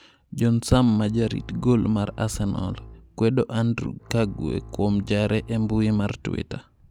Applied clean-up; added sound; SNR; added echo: none; Bowed string instrument; 19 dB; none.